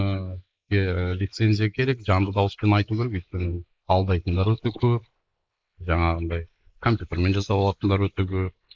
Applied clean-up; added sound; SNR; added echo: neural mask model Resemble Enhance denoiser.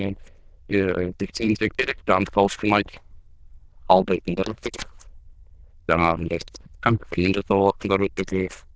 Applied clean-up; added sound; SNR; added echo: neural diffusion model UNIVERSE++.